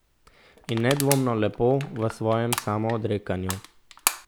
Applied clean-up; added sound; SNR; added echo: none; Crushing; 8 dB; none.